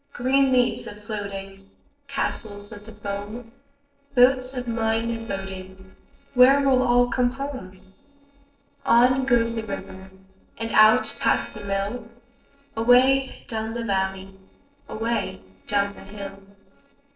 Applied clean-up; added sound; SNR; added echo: neural separator model SepFormer DNS4.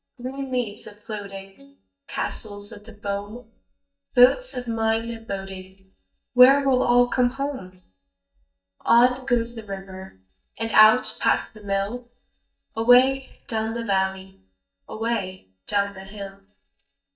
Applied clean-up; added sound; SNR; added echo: neural mask model DeepFilterNet 3.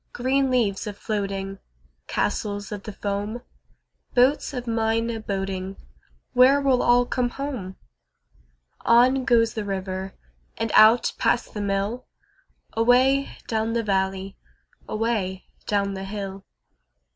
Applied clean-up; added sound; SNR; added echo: none; none; none; none.